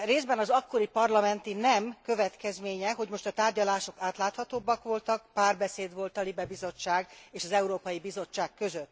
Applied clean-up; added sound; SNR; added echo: none; none; none; none.